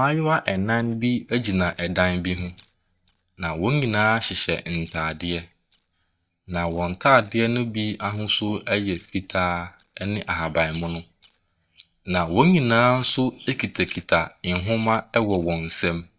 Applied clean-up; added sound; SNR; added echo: neural mask model DeepFilterNet 3.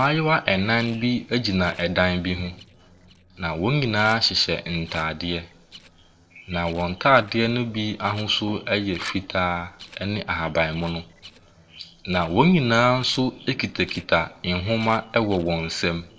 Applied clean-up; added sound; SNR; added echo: neural separator model SepFormer DNS4.